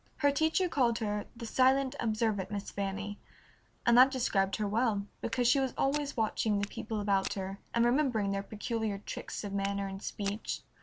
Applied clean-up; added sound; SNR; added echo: none; Walk, footsteps; 16 dB; none.